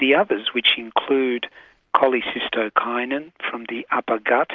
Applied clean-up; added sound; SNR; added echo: none; none; none; none.